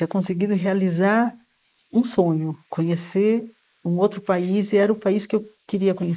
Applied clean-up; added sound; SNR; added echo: neural mask model Resemble Enhance denoiser.